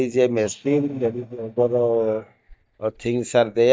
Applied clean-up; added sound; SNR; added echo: neural mask model DeepFilterNet 3.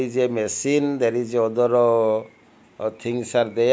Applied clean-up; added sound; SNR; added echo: none; none; none; none.